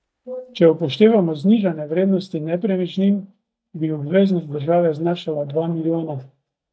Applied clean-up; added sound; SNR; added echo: neural mask model DeepFilterNet 3.